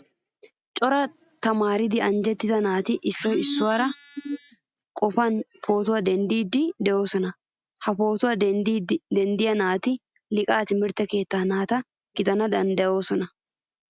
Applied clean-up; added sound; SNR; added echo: none; none; none; none.